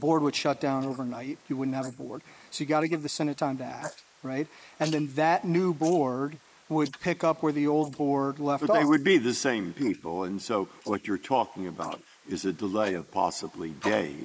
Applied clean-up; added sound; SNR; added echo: neural mask model Resemble Enhance denoiser.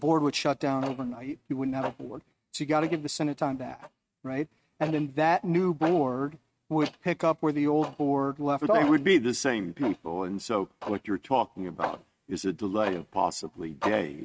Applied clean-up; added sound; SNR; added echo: neural mask model RNNoise.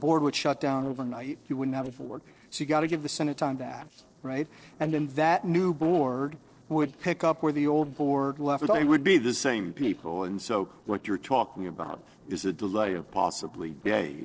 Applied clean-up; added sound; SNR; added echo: neural separator model SepFormer DNS4.